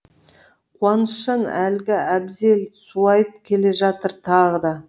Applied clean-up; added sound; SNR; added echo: none; none; none; none.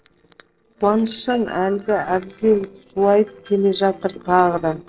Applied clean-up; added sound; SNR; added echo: neural separator model SepFormer DNS4.